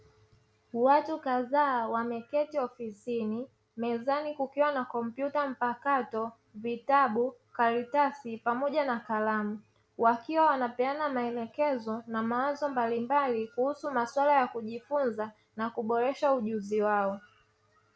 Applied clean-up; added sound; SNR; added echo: none; none; none; none.